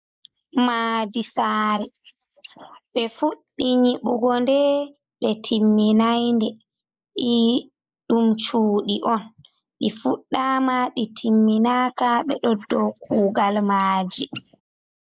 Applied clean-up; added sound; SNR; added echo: neural mask model Resemble Enhance denoiser.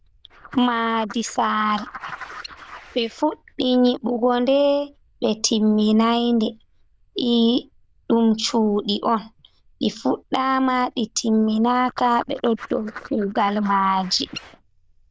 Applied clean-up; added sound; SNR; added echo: neural diffusion model UNIVERSE++.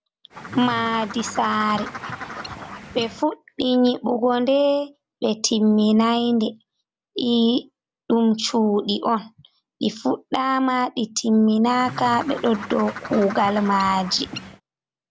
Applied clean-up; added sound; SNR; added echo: none; Bird; 12 dB; none.